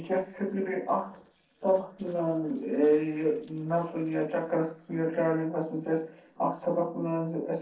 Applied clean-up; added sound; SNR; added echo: neural separator model SepFormer DNS4.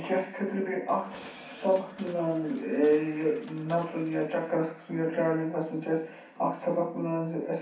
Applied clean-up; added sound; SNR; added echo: none; Mechanisms; 19 dB; reverberation time 0.6 s.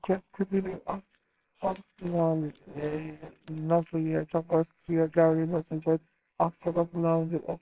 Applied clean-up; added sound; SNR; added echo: neural separator model SepFormer WHAMR!.